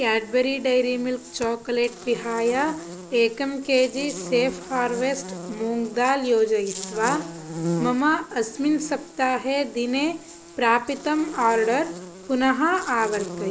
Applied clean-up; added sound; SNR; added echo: none; Buzz; 12 dB; none.